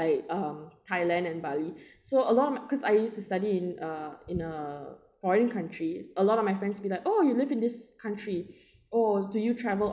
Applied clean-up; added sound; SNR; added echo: none; none; none; none.